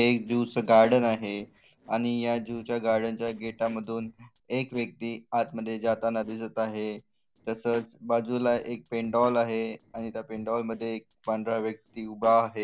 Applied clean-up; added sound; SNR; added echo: neural separator model SepFormer DNS4.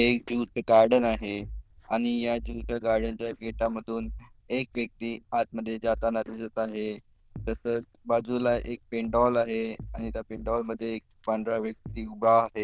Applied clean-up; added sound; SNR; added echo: neural diffusion model UNIVERSE++.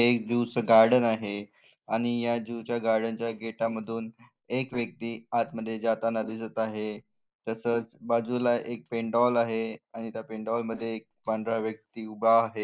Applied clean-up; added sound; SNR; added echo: neural mask model Resemble Enhance denoiser.